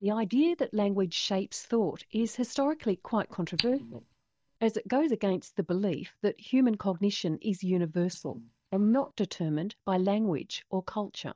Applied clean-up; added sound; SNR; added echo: neural mask model DeepFilterNet 3.